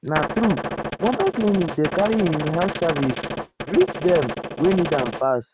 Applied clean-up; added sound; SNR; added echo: neural mask model RNNoise.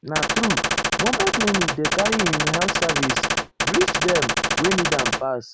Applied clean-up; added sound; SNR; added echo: none; Gunshot, gunfire; -3 dB; none.